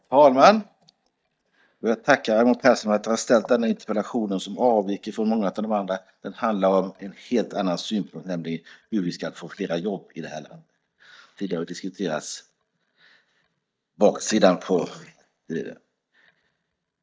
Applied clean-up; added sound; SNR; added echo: neural mask model DeepFilterNet 3.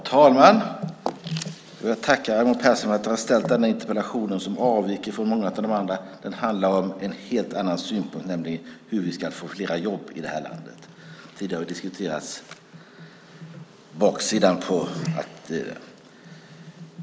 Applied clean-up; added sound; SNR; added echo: none; none; none; none.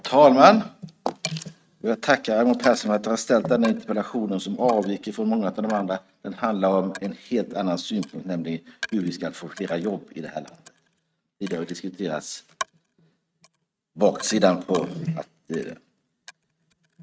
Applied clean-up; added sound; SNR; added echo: neural mask model RNNoise.